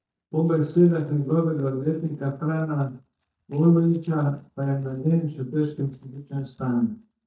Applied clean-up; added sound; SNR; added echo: neural mask model DeepFilterNet 3.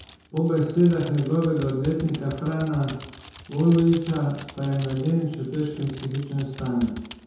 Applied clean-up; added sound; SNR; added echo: none; Typing; 18 dB; reverberation time 0.9 s.